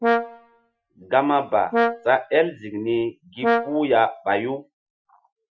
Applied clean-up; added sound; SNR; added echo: classical method Wiener filter.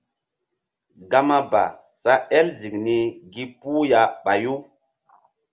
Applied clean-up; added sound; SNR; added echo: none; none; none; none.